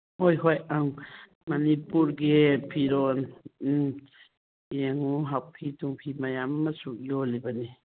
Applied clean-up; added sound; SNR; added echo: none; none; none; none.